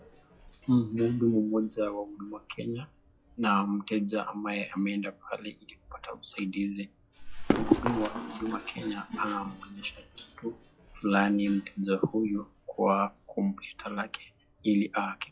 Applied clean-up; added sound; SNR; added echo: classical method log-MMSE.